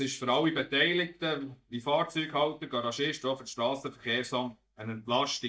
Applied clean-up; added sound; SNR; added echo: neural mask model DeepFilterNet 3.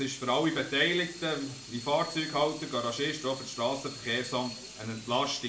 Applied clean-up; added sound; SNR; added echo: none; Sink (filling or washing) / Water tap, faucet; 14 dB; reverberation time 0.4 s.